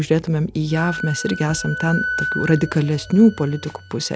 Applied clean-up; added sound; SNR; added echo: none; Wind instrument, woodwind instrument; 10 dB; none.